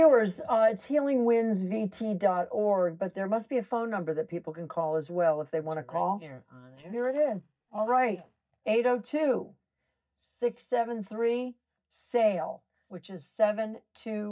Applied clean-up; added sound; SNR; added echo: neural mask model DeepFilterNet 3.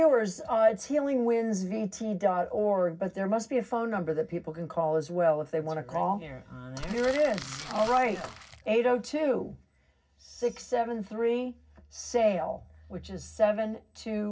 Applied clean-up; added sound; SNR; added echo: none; Crumpling, crinkling; 14 dB; reverberation time 0.4 s.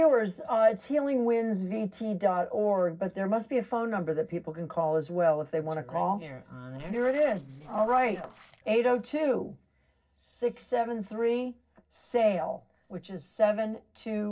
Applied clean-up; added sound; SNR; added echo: neural separator model SepFormer DNS4.